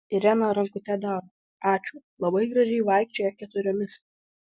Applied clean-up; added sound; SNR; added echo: none; none; none; none.